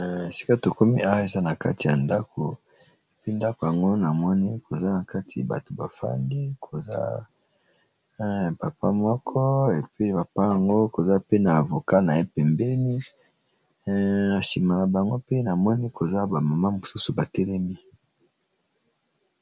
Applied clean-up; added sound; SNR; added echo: none; none; none; none.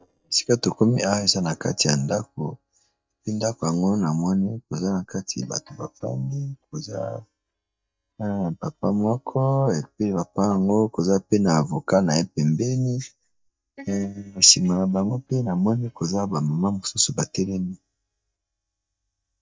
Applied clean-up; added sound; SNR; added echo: neural mask model DeepFilterNet 3.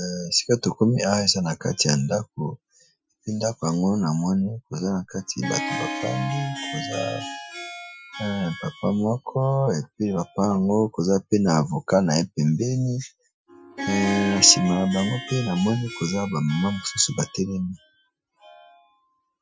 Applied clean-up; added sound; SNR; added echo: classical method Wiener filter.